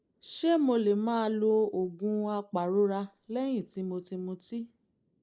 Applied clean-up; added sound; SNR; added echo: neural mask model Resemble Enhance denoiser.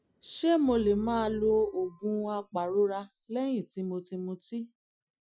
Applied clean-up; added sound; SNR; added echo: classical method Wiener filter.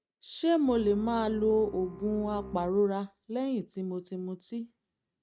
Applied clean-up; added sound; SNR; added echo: neural mask model RNNoise.